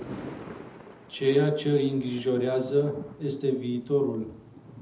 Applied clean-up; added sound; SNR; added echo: none; Thunder; 17 dB; reverberation time 0.9 s.